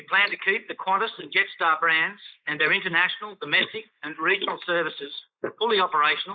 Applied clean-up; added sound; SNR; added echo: neural mask model Resemble Enhance denoiser.